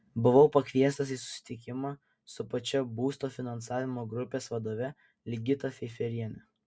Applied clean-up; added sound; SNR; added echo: none; none; none; none.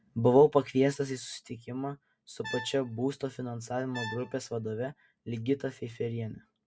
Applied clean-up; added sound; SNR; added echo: none; Brass instrument; 15 dB; none.